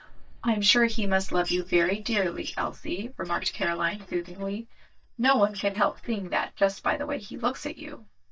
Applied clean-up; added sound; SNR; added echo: neural mask model DeepFilterNet 3.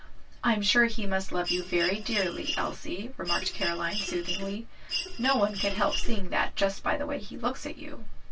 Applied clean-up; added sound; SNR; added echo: none; Mechanisms; 8 dB; reverberation time 0.1 s.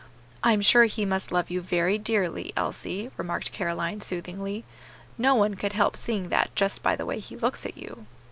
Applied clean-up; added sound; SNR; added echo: none; none; none; none.